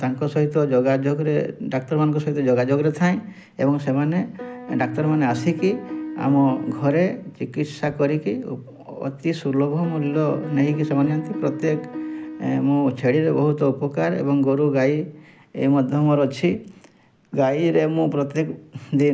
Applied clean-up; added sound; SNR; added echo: none; Piano; 11 dB; none.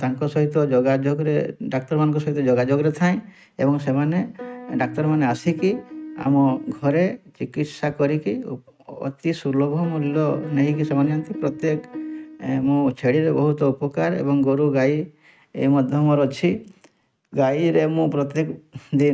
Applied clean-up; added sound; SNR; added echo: neural mask model RNNoise.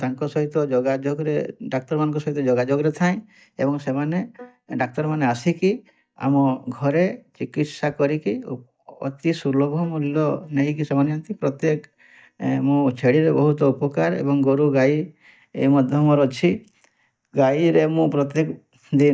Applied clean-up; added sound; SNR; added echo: neural mask model DeepFilterNet 3.